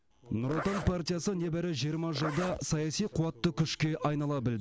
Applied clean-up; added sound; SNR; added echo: none; Zipper (clothing); 11 dB; none.